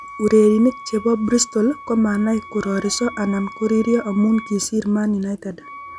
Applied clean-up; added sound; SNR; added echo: none; Wind instrument, woodwind instrument; 18 dB; none.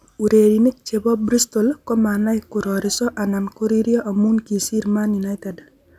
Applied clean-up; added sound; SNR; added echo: none; none; none; none.